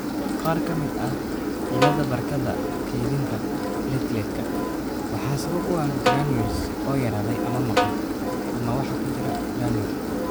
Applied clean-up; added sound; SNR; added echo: none; Engine + Snare drum; -3 dB; none.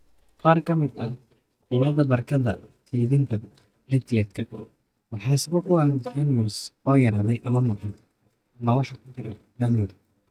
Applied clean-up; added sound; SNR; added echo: neural mask model DeepFilterNet 3.